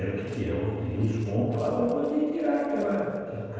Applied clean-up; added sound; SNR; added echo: neural separator model SepFormer DNS4.